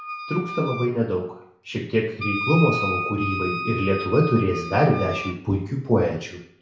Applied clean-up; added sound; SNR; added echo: none; Wind instrument, woodwind instrument; 8 dB; reverberation time 0.6 s.